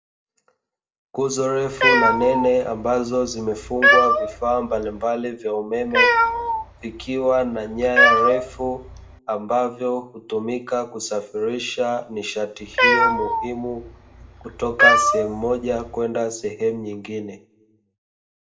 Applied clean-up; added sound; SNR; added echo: none; Cat; -3 dB; reverberation time 0.3 s.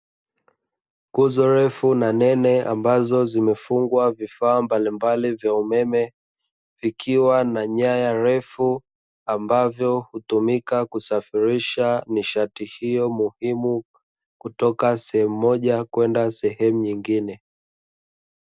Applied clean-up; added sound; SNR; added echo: none; none; none; none.